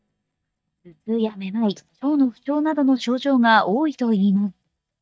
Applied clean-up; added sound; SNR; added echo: neural mask model DeepFilterNet 3.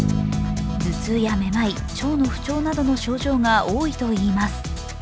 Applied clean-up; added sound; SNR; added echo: none; Bass guitar; 8 dB; none.